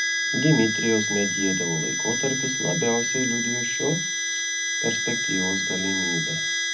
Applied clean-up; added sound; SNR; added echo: none; Harmonica; -1 dB; reverberation time 0.4 s.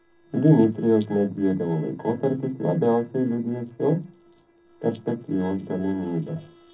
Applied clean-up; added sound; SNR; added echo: neural separator model SepFormer DNS4.